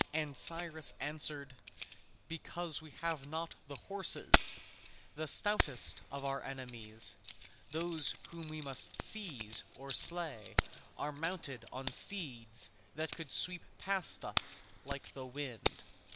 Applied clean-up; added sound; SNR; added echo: none; Keys jangling; -1 dB; none.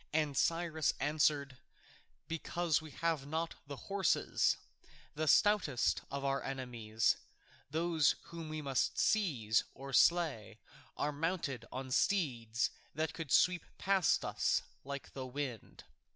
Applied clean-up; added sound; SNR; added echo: none; none; none; none.